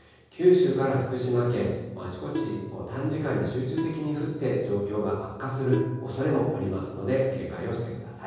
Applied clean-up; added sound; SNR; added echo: none; Plucked string instrument; 10 dB; reverberation time 1.3 s.